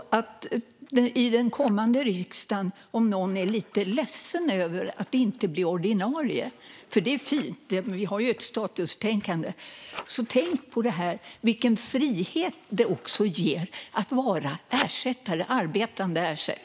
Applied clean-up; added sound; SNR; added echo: none; Scissors; 19 dB; none.